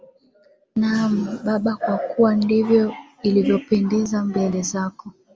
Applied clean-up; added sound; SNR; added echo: none; none; none; none.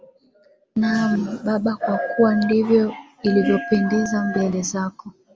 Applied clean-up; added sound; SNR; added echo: none; Telephone; 12 dB; none.